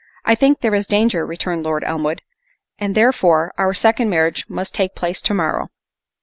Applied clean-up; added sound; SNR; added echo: none; none; none; none.